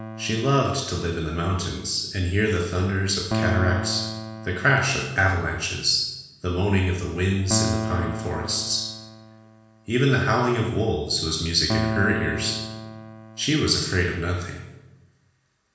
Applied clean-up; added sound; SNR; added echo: none; Piano; 9 dB; reverberation time 1.1 s.